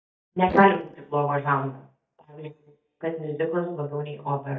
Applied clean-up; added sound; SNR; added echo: neural mask model DeepFilterNet 3.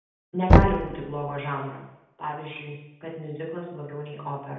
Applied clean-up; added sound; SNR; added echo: none; Knock; -5 dB; reverberation time 0.8 s.